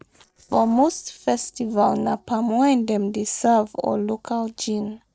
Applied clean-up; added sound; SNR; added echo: neural separator model SepFormer DNS4.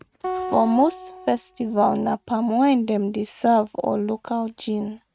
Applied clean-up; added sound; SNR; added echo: neural mask model RNNoise.